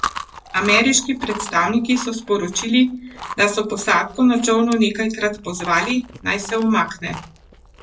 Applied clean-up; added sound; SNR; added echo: none; Chewing, mastication; 14 dB; reverberation time 0.2 s.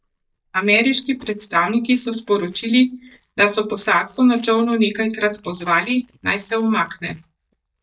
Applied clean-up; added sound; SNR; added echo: neural mask model DeepFilterNet 3.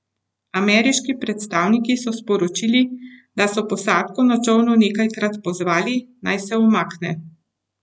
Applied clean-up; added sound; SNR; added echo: none; none; none; none.